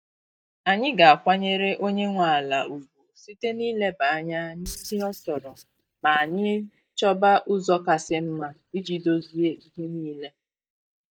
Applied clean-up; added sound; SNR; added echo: neural mask model DeepFilterNet 3.